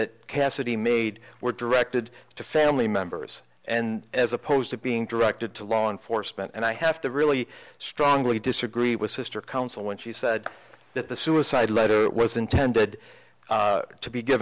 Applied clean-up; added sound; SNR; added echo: none; none; none; none.